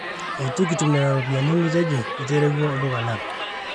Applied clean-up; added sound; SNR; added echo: none; Crowd; 7 dB; none.